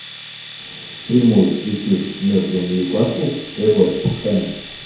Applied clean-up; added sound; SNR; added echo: none; Domestic sounds, home sounds; 14 dB; reverberation time 0.9 s.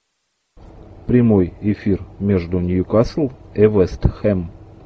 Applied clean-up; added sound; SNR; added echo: none; none; none; none.